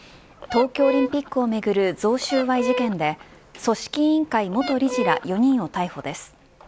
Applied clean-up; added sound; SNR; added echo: none; Fowl; 9 dB; none.